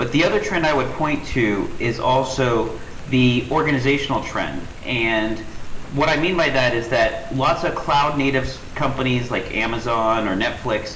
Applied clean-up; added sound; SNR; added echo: none; Rain; 10 dB; reverberation time 1.4 s.